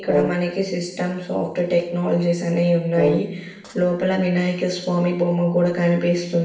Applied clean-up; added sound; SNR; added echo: neural separator model SepFormer DNS4.